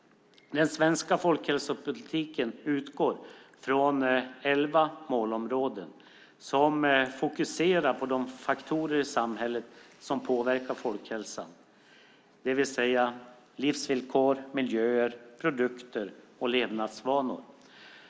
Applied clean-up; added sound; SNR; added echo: none; none; none; none.